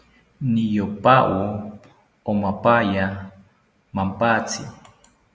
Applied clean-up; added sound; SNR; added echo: none; none; none; none.